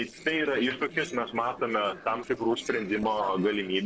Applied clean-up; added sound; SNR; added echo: neural separator model SepFormer DNS4.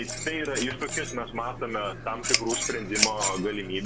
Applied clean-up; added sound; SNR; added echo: none; Scissors; 0 dB; none.